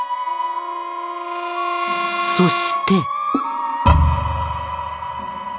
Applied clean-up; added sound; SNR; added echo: none; Brass instrument; 8 dB; none.